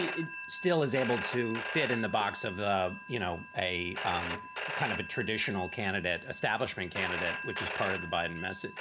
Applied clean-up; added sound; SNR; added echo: none; Telephone; 2 dB; none.